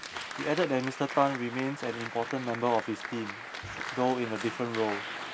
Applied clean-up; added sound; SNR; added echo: none; Applause; 8 dB; none.